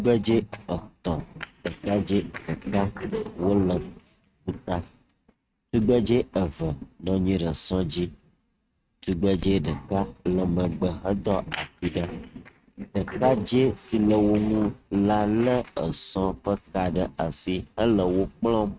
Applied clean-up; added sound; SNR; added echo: neural mask model RNNoise.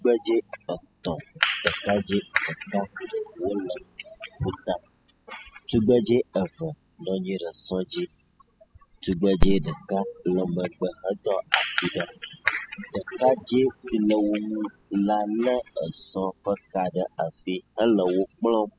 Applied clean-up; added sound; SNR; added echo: classical method spectral subtraction.